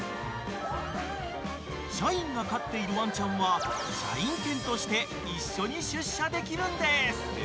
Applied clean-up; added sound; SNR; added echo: none; none; none; none.